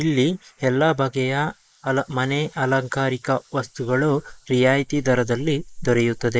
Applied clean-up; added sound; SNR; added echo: neural mask model Resemble Enhance denoiser.